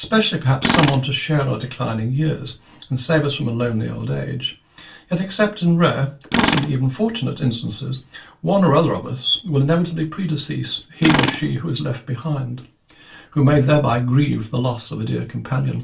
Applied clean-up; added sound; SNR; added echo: none; Tools; 6 dB; reverberation time 0.2 s.